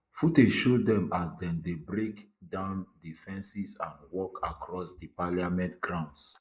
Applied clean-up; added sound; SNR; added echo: neural mask model Resemble Enhance denoiser.